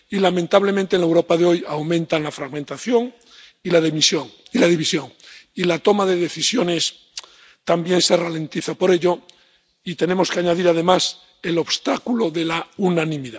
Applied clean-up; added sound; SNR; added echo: none; none; none; none.